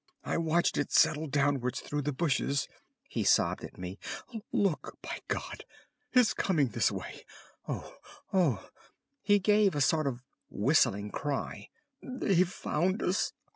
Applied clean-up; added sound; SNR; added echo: none; none; none; none.